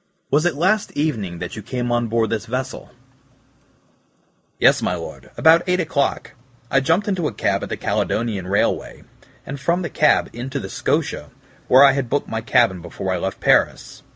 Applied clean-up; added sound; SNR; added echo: none; none; none; none.